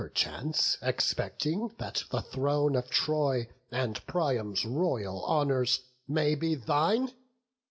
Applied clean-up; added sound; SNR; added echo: none; none; none; none.